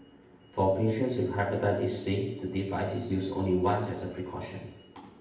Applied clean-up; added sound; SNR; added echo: none; none; none; reverberation time 0.9 s.